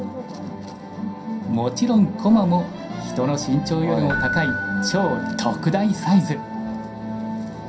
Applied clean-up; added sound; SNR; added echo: none; Keyboard (musical); 12 dB; reverberation time 0.3 s.